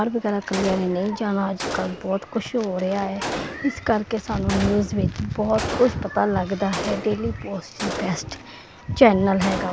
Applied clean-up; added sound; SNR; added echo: none; Gunshot, gunfire; 11 dB; none.